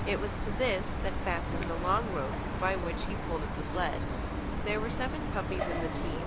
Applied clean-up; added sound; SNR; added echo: none; Chirp, tweet; -2 dB; none.